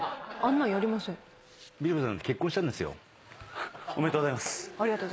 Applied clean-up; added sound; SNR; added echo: none; none; none; none.